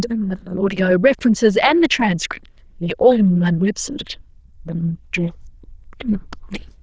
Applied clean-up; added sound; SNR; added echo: neural diffusion model UNIVERSE++.